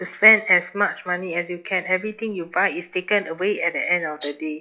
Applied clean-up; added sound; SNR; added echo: classical method log-MMSE.